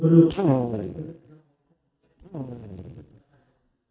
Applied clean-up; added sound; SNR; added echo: neural mask model DeepFilterNet 3.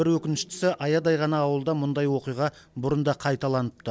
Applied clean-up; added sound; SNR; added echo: none; none; none; none.